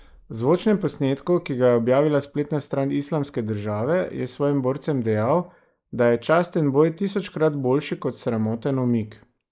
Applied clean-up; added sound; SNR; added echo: neural mask model Resemble Enhance denoiser.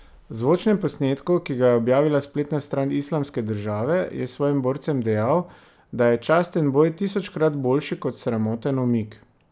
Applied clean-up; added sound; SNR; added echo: none; none; none; none.